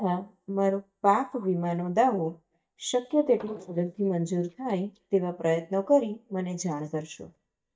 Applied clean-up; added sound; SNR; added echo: neural mask model DeepFilterNet 3.